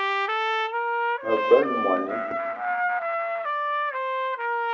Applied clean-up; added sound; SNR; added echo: none; Trumpet; -3 dB; reverberation time 1.5 s.